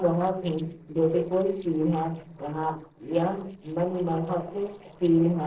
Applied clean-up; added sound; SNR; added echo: neural separator model SepFormer DNS4.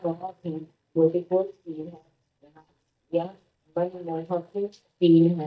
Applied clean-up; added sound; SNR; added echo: neural mask model DeepFilterNet 3.